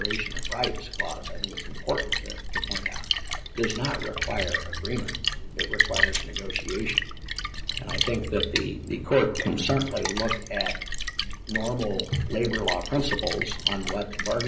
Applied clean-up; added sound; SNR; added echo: none; Splash, splatter; 0 dB; reverberation time 0.5 s.